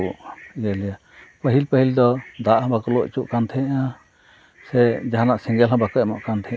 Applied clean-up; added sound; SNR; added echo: none; none; none; none.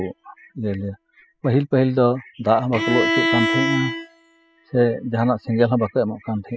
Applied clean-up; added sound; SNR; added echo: classical method spectral subtraction.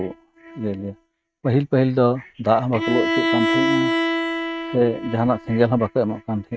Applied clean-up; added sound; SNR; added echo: neural mask model RNNoise.